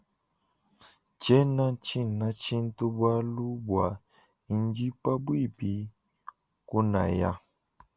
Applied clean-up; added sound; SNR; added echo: none; none; none; none.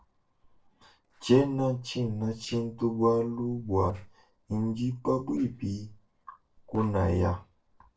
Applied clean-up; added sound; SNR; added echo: neural separator model SepFormer DNS4.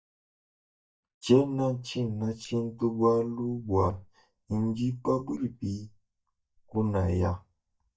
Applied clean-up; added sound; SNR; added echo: neural mask model DeepFilterNet 3.